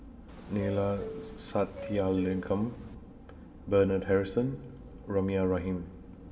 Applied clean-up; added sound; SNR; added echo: none; Subway, metro, underground; 13 dB; reverberation time 1.5 s.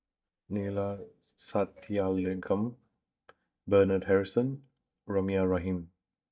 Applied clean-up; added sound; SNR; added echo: neural mask model DeepFilterNet 3.